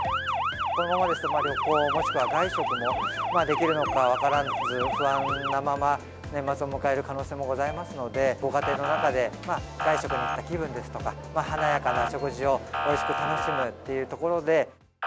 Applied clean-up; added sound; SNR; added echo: none; Motor vehicle (road) / Siren; 4 dB; none.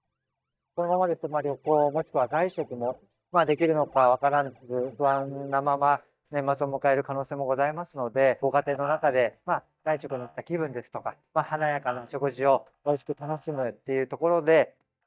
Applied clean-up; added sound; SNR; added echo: neural mask model DeepFilterNet 3.